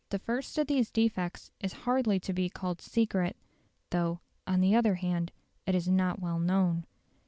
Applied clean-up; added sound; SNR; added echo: none; none; none; none.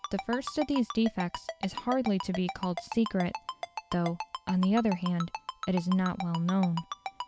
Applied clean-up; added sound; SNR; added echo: none; Ringtone; 10 dB; none.